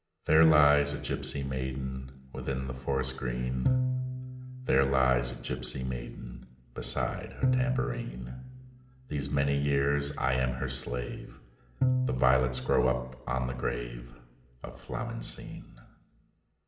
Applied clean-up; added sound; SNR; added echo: none; Bowed string instrument; 5 dB; reverberation time 1.7 s.